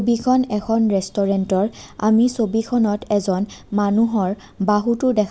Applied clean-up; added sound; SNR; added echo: none; none; none; none.